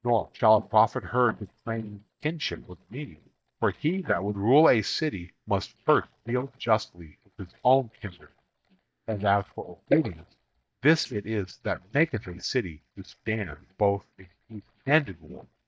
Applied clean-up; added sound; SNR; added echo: neural mask model DeepFilterNet 3.